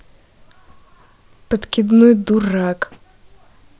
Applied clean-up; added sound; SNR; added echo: none; none; none; none.